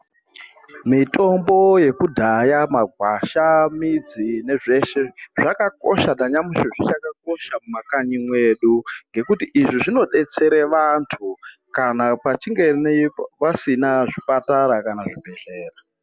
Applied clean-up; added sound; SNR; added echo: none; none; none; none.